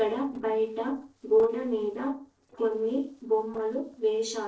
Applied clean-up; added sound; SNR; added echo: neural separator model SepFormer DNS4.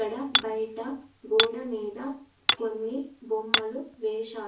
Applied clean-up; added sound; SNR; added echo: none; Hammer; -1 dB; reverberation time 0.3 s.